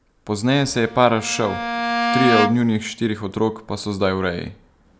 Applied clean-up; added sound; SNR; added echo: none; Bowed string instrument; 4 dB; none.